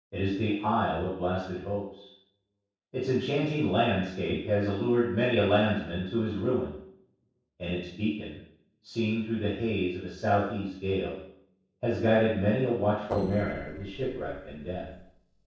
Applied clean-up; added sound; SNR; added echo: neural separator model SepFormer DNS4.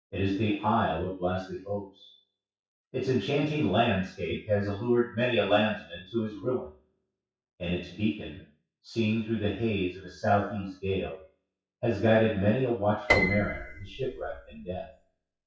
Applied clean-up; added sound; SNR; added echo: classical method WPE with log-MMSE.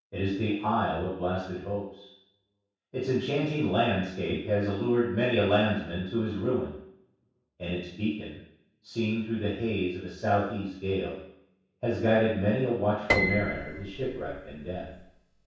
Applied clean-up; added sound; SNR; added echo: none; Piano; 4 dB; reverberation time 0.7 s.